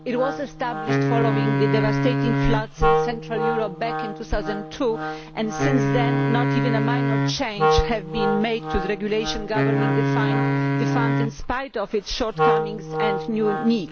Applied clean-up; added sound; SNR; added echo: none; Wind instrument, woodwind instrument + Wind instrument, woodwind instrument; -3 dB; none.